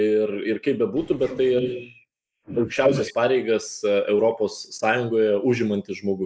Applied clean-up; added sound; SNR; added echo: neural mask model Resemble Enhance denoiser.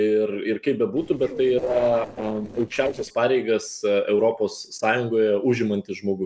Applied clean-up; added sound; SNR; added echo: neural separator model SepFormer DNS4.